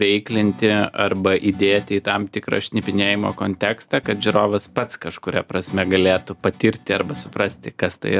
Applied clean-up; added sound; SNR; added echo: none; Guitar; 19 dB; none.